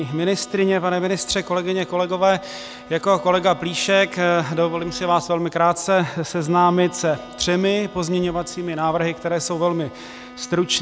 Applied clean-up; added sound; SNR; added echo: none; Bowed string instrument; 20 dB; none.